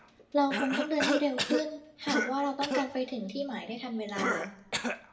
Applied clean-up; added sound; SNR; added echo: none; Cough; 2 dB; reverberation time 0.6 s.